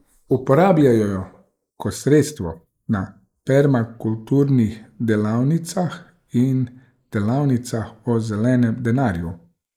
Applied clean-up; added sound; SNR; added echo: neural mask model Resemble Enhance denoiser.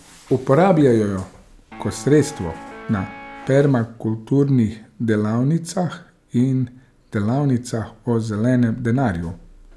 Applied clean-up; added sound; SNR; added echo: none; Guitar; 16 dB; none.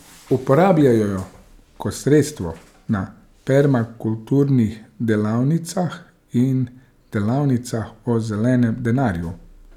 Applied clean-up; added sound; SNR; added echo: none; none; none; none.